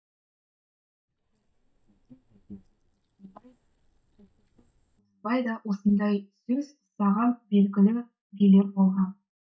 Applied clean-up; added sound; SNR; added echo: neural mask model DeepFilterNet 3.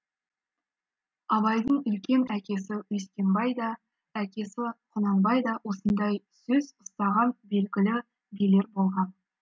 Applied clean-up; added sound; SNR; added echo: none; none; none; none.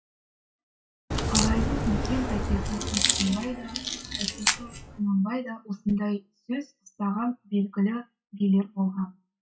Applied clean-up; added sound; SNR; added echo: classical method WPE with log-MMSE.